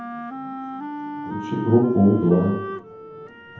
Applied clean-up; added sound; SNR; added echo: none; Wind instrument, woodwind instrument; 10 dB; reverberation time 0.9 s.